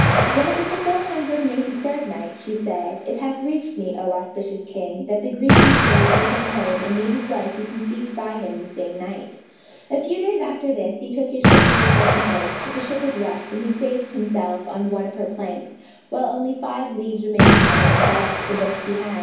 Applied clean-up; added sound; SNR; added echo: none; Explosion; -2 dB; reverberation time 1.2 s.